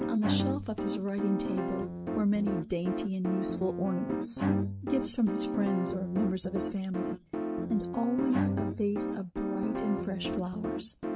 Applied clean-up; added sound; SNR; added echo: none; Bowed string instrument + Piano; 1 dB; none.